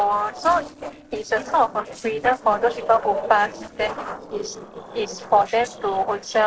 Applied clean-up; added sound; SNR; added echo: neural separator model SepFormer DNS4.